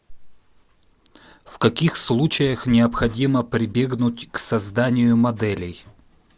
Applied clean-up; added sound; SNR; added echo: none; none; none; none.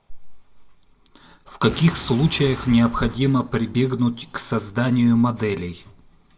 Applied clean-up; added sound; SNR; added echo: none; Boom; 20 dB; reverberation time 0.3 s.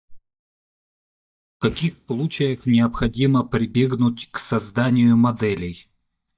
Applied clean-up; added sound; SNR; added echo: neural mask model DeepFilterNet 3.